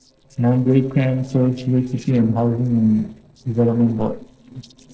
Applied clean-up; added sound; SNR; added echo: neural separator model SepFormer DNS4.